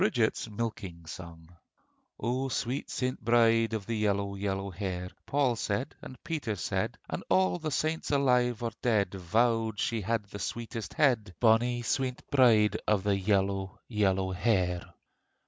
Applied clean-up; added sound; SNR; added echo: none; none; none; none.